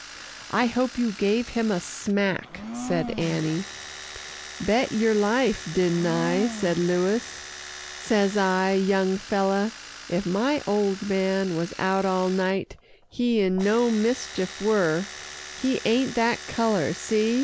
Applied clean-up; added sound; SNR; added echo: none; Domestic sounds, home sounds + Domestic sounds, home sounds; 13 dB; none.